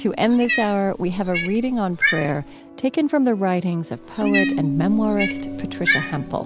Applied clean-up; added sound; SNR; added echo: none; Keyboard (musical) + Cat; 4 dB; none.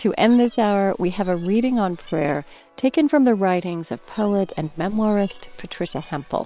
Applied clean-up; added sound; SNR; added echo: neural separator model SepFormer WHAM!.